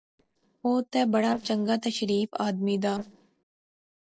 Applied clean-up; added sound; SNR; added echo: neural separator model SepFormer DNS4.